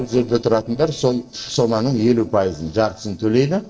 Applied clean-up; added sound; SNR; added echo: neural separator model SepFormer DNS4.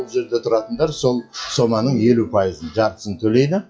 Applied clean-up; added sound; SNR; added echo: classical method WPE with log-MMSE.